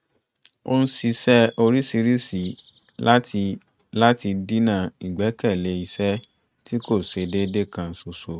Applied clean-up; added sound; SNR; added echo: neural mask model RNNoise.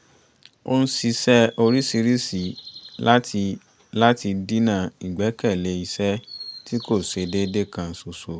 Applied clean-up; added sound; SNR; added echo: none; Bird vocalization, bird call, bird song; 20 dB; none.